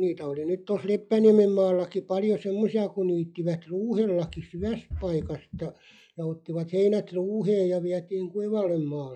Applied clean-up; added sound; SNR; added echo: classical method log-MMSE.